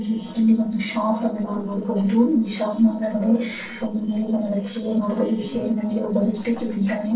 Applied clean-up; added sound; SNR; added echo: neural separator model SepFormer DNS4.